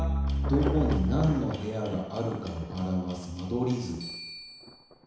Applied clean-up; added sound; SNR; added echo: none; Thunder / Traffic noise, roadway noise / Rain / Insect; 13 dB; reverberation time 1.0 s.